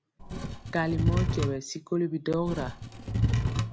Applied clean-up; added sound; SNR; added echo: none; Wood / Tools; -3 dB; none.